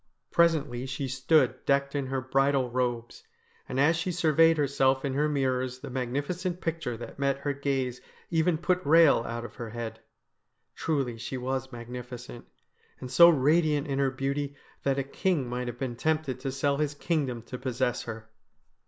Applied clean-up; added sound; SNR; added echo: none; none; none; none.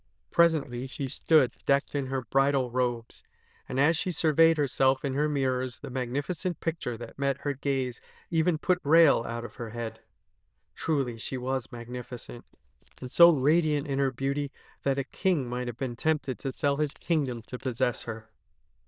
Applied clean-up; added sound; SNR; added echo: neural diffusion model UNIVERSE++.